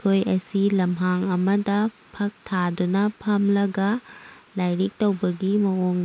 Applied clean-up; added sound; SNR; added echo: none; none; none; none.